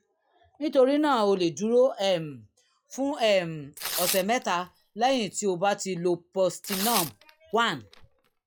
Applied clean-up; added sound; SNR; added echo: classical method log-MMSE.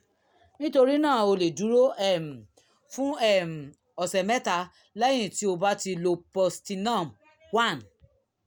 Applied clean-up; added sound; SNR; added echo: none; none; none; none.